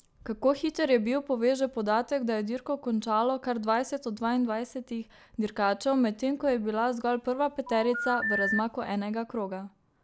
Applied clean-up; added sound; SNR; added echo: none; Telephone; 5 dB; none.